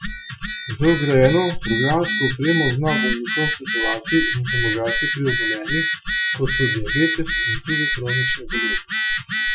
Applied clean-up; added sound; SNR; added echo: classical method Wiener filter.